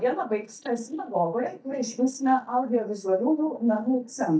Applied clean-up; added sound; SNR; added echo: neural mask model DeepFilterNet 3.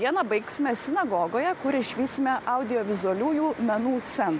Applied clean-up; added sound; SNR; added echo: none; none; none; none.